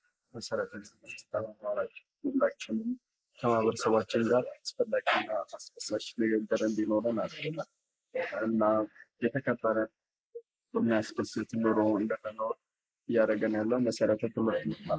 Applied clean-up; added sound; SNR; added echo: neural mask model Resemble Enhance denoiser.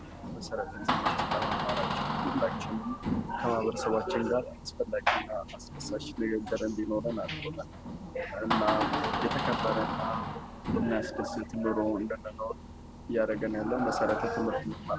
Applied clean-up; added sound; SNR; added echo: none; Door; 3 dB; none.